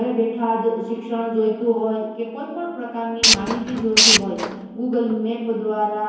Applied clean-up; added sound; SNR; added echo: none; Tools; -3 dB; reverberation time 1.0 s.